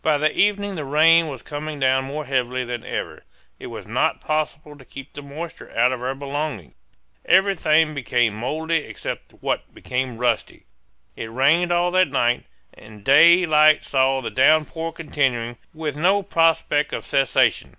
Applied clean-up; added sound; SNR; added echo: none; none; none; none.